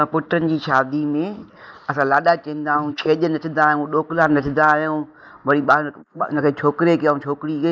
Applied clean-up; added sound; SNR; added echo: neural mask model Resemble Enhance denoiser.